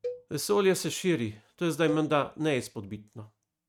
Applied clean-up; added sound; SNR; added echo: neural mask model RNNoise.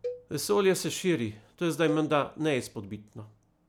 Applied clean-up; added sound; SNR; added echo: none; Cowbell; 15 dB; none.